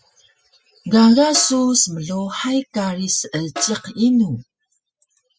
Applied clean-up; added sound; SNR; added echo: classical method spectral subtraction.